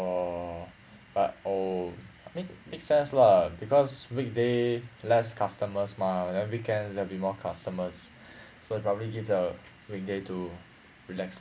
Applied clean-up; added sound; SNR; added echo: none; none; none; none.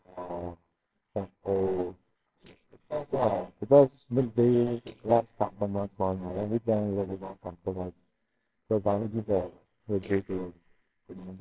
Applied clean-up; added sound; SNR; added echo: neural separator model SepFormer WHAMR!.